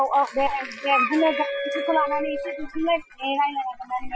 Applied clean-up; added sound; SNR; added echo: classical method Wiener filter.